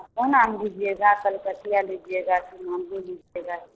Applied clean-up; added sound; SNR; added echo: neural separator model SepFormer DNS4.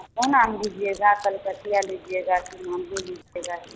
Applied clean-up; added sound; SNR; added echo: none; Chewing, mastication; 17 dB; none.